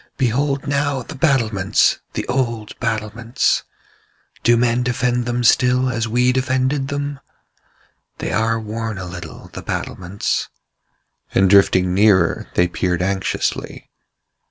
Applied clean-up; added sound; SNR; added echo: none; none; none; none.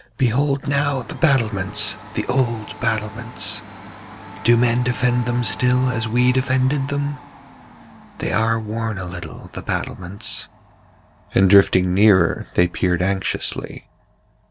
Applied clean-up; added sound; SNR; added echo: none; Domestic sounds, home sounds; 19 dB; none.